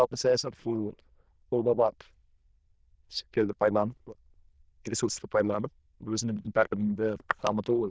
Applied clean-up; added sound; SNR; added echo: neural diffusion model UNIVERSE++.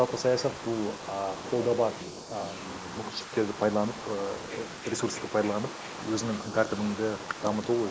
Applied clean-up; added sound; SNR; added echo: neural mask model Resemble Enhance denoiser.